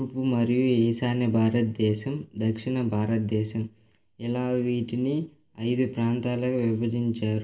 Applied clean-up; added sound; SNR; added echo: none; none; none; reverberation time 0.2 s.